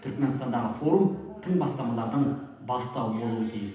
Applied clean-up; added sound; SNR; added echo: none; none; none; reverberation time 0.9 s.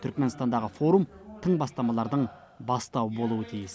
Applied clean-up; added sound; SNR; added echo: none; none; none; none.